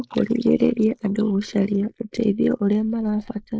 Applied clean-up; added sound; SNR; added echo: neural mask model Resemble Enhance denoiser.